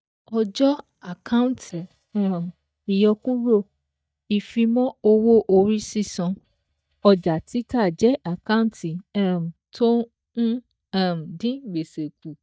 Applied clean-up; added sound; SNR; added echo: neural mask model DeepFilterNet 3.